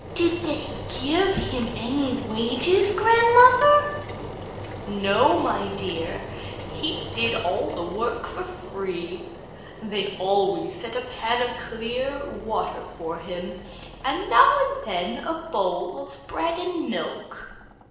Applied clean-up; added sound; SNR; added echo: none; Engine; 12 dB; reverberation time 0.9 s.